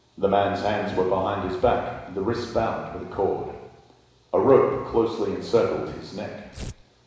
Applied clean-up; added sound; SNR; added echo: none; Tearing; 13 dB; reverberation time 1.0 s.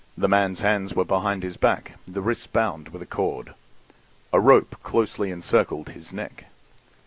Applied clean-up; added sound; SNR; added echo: none; none; none; none.